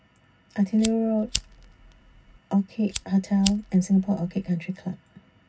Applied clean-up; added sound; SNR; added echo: none; Fire; 11 dB; reverberation time 0.4 s.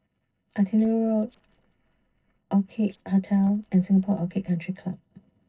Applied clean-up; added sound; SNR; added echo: neural separator model SepFormer DNS4.